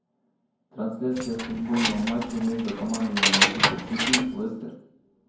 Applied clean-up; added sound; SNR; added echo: none; Keys jangling; -2 dB; reverberation time 0.9 s.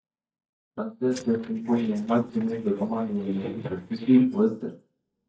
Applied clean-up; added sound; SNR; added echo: neural mask model DeepFilterNet 3.